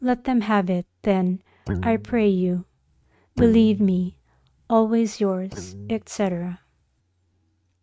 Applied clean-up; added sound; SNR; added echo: neural mask model RNNoise.